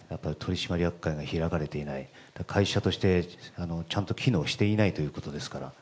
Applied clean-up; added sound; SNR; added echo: none; none; none; none.